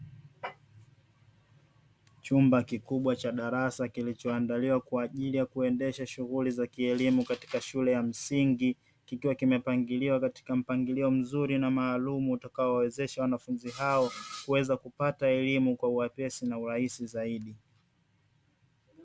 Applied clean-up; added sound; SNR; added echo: none; none; none; none.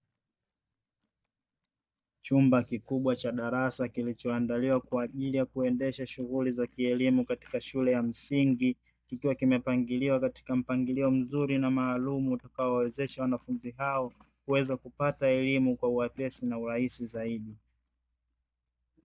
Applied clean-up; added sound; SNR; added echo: neural mask model DeepFilterNet 3.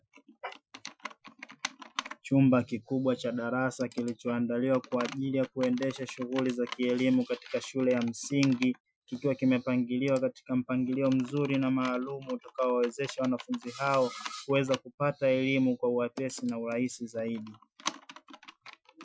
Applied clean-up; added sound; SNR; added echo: classical method Wiener filter.